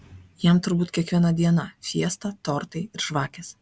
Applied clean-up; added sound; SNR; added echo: none; none; none; none.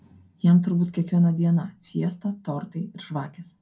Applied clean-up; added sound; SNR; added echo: none; none; none; reverberation time 0.2 s.